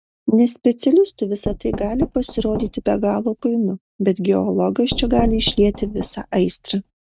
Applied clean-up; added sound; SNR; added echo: neural mask model RNNoise.